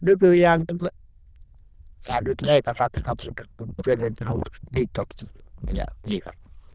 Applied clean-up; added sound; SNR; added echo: neural diffusion model UNIVERSE++.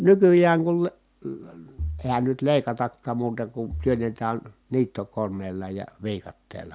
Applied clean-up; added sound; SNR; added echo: none; none; none; none.